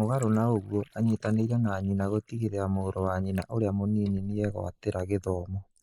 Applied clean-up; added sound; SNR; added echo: neural mask model Resemble Enhance denoiser.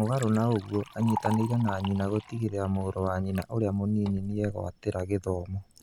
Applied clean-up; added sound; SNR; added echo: none; Liquid; 14 dB; none.